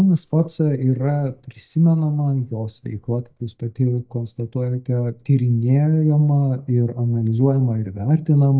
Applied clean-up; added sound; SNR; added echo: neural mask model DeepFilterNet 3.